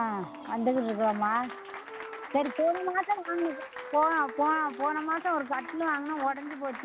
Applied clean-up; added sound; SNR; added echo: none; Applause + Wind instrument, woodwind instrument; 13 dB; none.